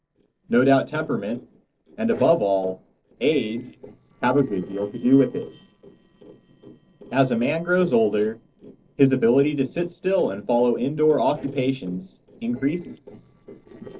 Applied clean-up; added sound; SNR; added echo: neural separator model SepFormer DNS4.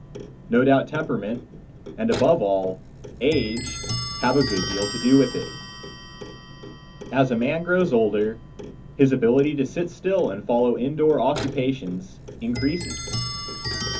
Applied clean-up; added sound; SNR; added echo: none; Clock; 10 dB; reverberation time 0.3 s.